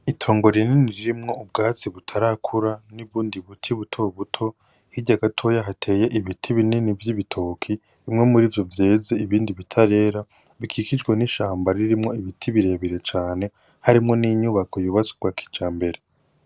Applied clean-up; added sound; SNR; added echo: none; none; none; none.